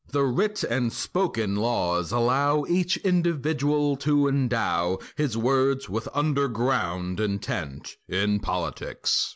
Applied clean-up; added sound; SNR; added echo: none; none; none; none.